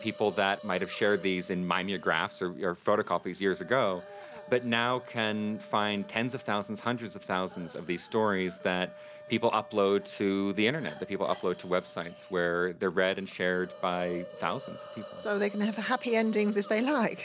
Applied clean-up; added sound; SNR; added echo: none; Wind instrument, woodwind instrument + Hiss; 17 dB; none.